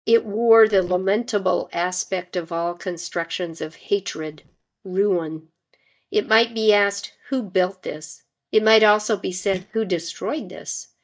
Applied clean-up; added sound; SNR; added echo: neural mask model DeepFilterNet 3.